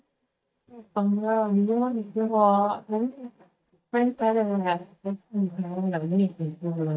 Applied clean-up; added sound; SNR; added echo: neural mask model DeepFilterNet 3.